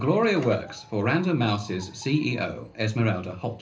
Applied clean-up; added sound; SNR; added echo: none; none; none; reverberation time 0.3 s.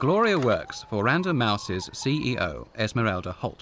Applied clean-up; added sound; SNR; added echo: none; none; none; none.